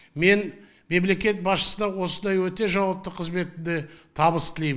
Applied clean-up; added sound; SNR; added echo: none; none; none; none.